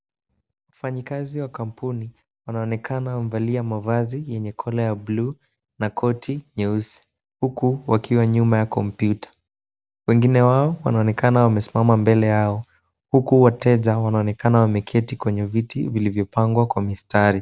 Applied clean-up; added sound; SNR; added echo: none; none; none; none.